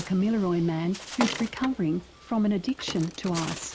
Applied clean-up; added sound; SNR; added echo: none; Bird; 11 dB; none.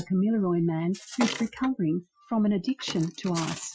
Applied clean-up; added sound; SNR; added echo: classical method Wiener filter.